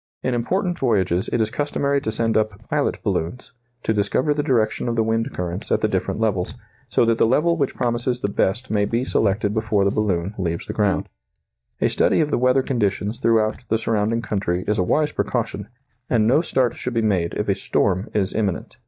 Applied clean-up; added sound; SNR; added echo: neural mask model DeepFilterNet 3.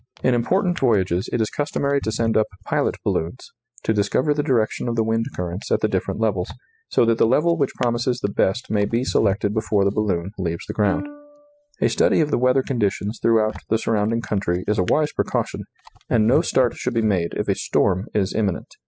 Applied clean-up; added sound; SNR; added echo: classical method spectral subtraction.